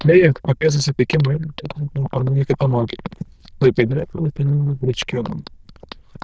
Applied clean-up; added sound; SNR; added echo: neural diffusion model UNIVERSE++.